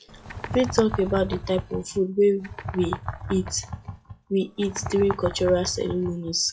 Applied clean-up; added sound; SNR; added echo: classical method log-MMSE.